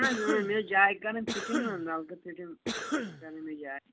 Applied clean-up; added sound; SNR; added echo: none; Cough; 5 dB; none.